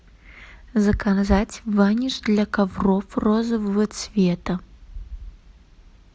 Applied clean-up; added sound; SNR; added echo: none; none; none; none.